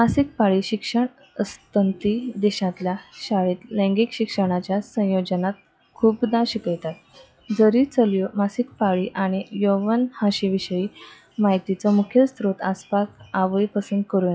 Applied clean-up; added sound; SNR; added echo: classical method log-MMSE.